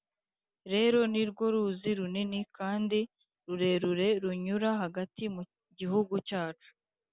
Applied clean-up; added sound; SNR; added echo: none; none; none; none.